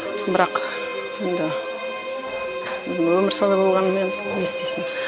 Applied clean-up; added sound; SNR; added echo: none; Bowed string instrument; 6 dB; none.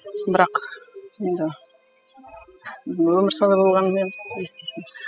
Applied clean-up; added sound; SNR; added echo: classical method spectral subtraction.